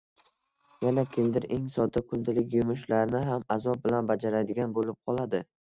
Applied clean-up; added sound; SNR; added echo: neural mask model RNNoise.